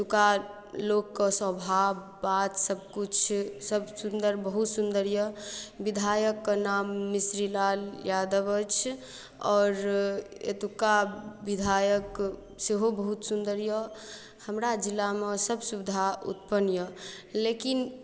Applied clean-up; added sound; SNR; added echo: none; none; none; none.